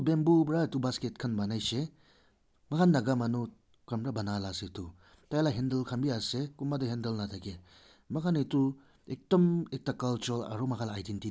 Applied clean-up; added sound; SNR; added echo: none; none; none; none.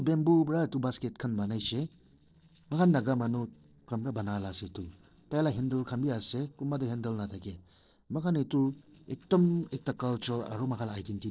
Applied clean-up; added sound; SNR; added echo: neural separator model SepFormer DNS4.